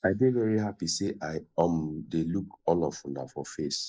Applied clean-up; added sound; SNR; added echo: neural mask model Resemble Enhance denoiser.